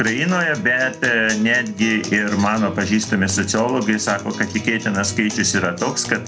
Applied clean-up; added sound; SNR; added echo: none; Acoustic guitar; 13 dB; none.